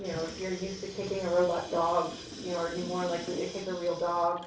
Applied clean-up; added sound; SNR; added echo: none; Sink (filling or washing) / Water tap, faucet; 12 dB; reverberation time 0.2 s.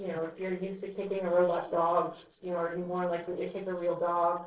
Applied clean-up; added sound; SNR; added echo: neural separator model SepFormer DNS4.